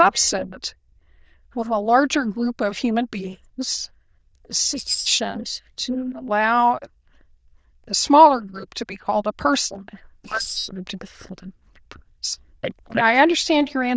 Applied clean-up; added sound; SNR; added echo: neural diffusion model UNIVERSE++.